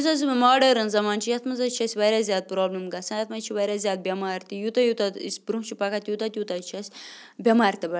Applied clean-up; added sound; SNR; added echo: none; none; none; none.